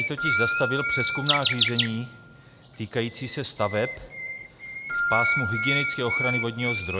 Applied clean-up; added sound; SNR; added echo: none; Bird + Keyboard (musical); -2 dB; none.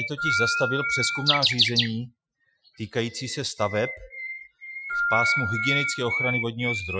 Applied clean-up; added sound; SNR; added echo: classical method Wiener filter.